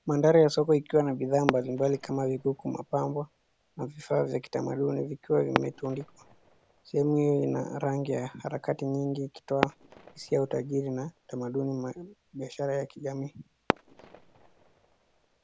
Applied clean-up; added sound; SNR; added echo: none; Fireworks; 11 dB; none.